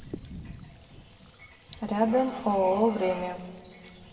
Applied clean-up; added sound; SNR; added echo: none; Thunder; 17 dB; reverberation time 1.2 s.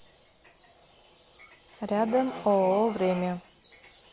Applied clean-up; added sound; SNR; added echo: none; none; none; none.